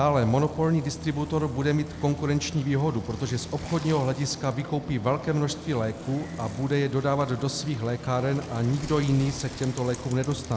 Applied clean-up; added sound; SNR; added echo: none; Bicycle; 13 dB; none.